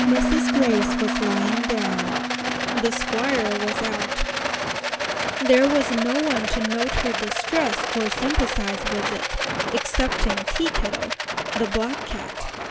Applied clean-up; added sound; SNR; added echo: none; Piano + Rattle; 0 dB; none.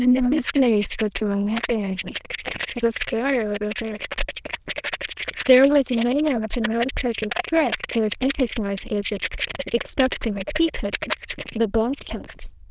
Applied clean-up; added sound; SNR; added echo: neural diffusion model UNIVERSE++.